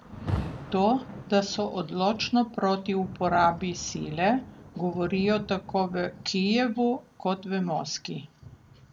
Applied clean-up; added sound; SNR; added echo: none; Rain; 13 dB; none.